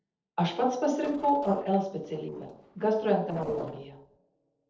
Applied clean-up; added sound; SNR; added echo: neural separator model SepFormer DNS4.